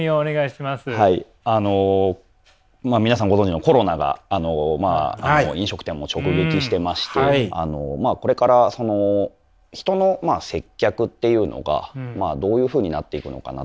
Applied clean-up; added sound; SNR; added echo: none; none; none; none.